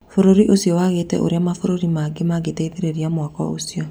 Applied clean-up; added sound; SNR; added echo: none; none; none; none.